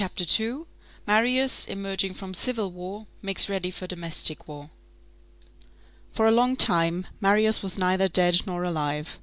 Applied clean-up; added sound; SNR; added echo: none; none; none; none.